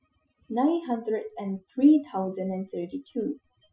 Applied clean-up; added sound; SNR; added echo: classical method Wiener filter.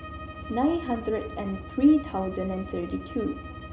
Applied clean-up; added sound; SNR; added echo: none; Bowed string instrument; 16 dB; none.